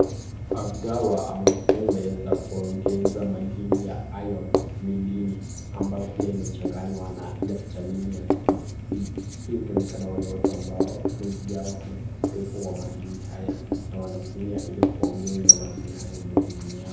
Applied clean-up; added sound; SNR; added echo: none; Writing; -4 dB; reverberation time 0.8 s.